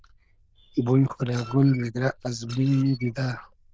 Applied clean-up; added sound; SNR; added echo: neural diffusion model UNIVERSE++.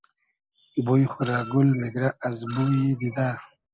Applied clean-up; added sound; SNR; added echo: none; Screech; 16 dB; none.